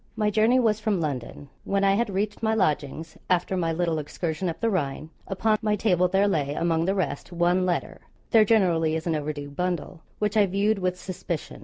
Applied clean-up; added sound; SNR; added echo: none; none; none; none.